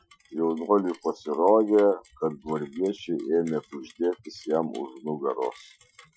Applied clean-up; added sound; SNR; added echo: classical method Wiener filter.